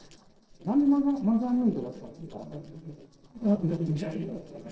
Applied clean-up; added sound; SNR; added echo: neural separator model SepFormer DNS4.